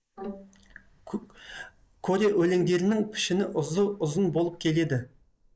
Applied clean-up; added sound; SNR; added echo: neural mask model Resemble Enhance denoiser.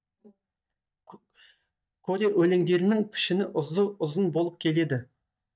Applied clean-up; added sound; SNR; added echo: neural mask model DeepFilterNet 3.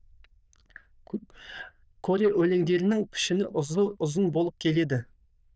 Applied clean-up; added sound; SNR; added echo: neural diffusion model UNIVERSE++.